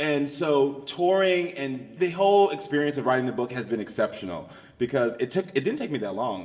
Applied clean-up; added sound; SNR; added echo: none; none; none; reverberation time 1.0 s.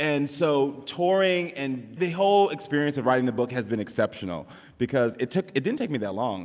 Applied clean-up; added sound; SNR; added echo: none; none; none; none.